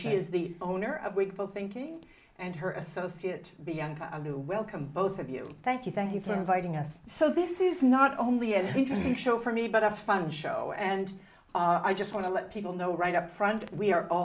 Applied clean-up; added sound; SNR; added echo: none; none; none; none.